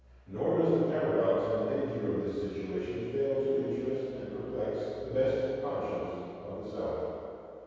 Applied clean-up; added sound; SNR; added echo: none; none; none; reverberation time 2.2 s.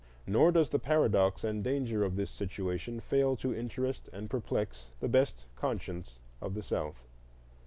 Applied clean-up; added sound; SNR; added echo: none; none; none; none.